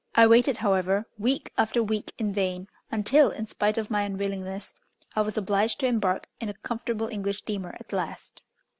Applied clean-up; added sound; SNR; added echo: none; none; none; none.